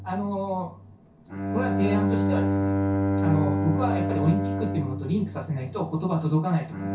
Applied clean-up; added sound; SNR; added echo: none; Bowed string instrument; -1 dB; reverberation time 0.3 s.